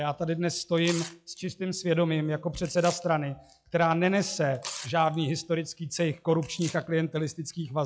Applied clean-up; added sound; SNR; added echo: classical method log-MMSE.